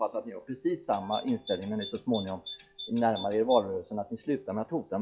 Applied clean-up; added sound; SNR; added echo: classical method log-MMSE.